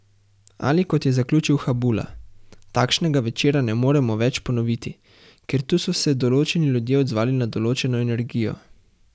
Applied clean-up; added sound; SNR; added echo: none; none; none; none.